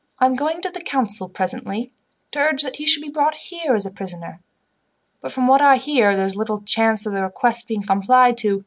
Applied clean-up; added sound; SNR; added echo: none; none; none; none.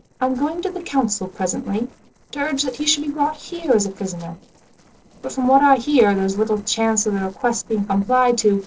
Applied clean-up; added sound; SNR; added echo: neural separator model SepFormer DNS4.